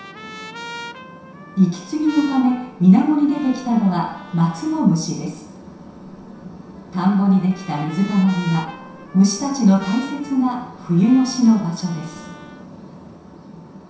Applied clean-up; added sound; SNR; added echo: none; Trumpet; 19 dB; reverberation time 0.7 s.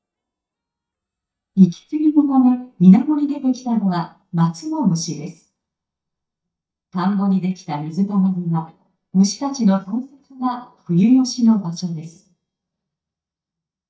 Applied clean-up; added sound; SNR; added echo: neural mask model DeepFilterNet 3.